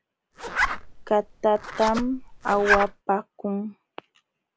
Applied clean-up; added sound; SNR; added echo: none; Zipper (clothing); 2 dB; none.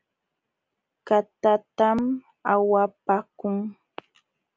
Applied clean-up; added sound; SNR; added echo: none; none; none; none.